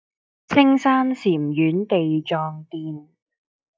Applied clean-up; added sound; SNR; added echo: neural mask model DeepFilterNet 3.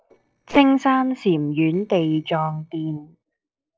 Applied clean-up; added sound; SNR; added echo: neural separator model SepFormer DNS4.